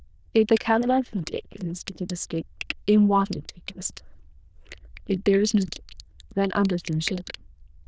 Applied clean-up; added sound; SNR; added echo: neural diffusion model UNIVERSE++.